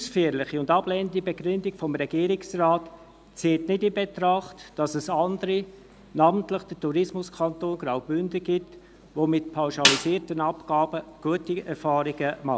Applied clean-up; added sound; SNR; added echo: none; Snare drum; 2 dB; none.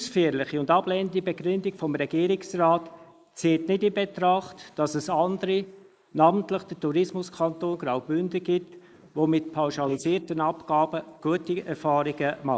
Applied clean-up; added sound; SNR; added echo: neural mask model Resemble Enhance denoiser.